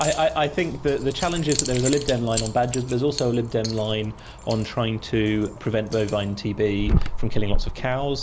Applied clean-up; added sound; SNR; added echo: none; Keys jangling; 4 dB; none.